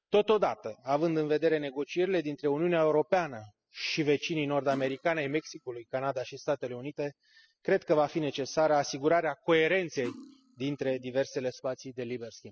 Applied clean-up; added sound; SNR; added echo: classical method spectral subtraction.